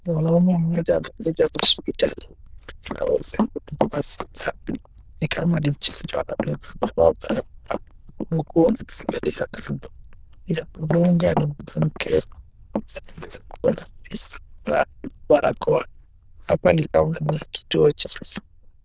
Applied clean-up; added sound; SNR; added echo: neural diffusion model UNIVERSE++.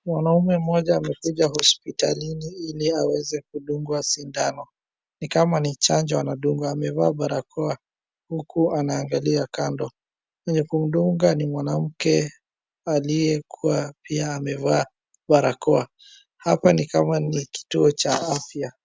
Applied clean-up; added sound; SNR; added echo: none; none; none; none.